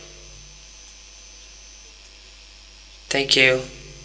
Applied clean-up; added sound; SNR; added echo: none; none; none; reverberation time 0.2 s.